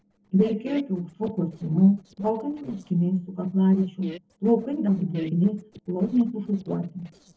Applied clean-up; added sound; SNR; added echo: neural separator model SepFormer DNS4.